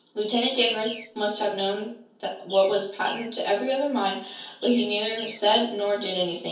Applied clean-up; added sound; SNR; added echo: none; Bird; 18 dB; reverberation time 0.6 s.